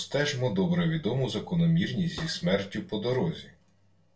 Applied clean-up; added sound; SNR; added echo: neural separator model SepFormer DNS4.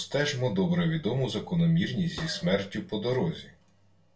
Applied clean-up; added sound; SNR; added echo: none; Gunshot, gunfire; 19 dB; reverberation time 0.2 s.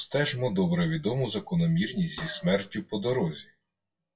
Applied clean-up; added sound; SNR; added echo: classical method WPE with log-MMSE.